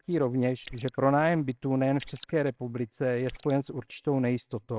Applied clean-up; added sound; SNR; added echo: neural separator model SepFormer WHAMR!.